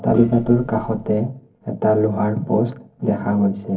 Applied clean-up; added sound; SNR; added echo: neural separator model SepFormer DNS4.